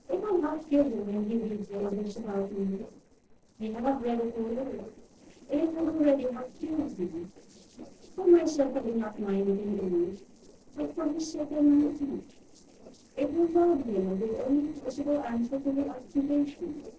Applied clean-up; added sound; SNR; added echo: neural separator model SepFormer DNS4.